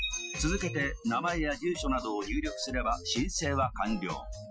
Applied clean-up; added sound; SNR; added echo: classical method Wiener filter.